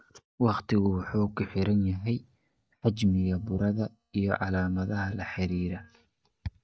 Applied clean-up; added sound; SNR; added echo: neural mask model DeepFilterNet 3.